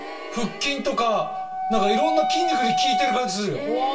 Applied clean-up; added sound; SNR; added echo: none; Wind instrument, woodwind instrument; 1 dB; reverberation time 0.2 s.